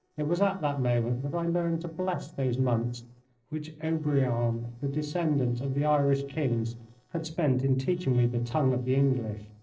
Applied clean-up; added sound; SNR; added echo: neural separator model SepFormer DNS4.